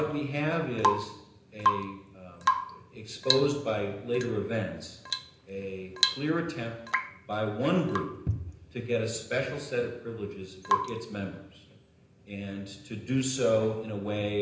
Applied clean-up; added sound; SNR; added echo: none; Drip / Water tap, faucet / Rain; 4 dB; reverberation time 0.9 s.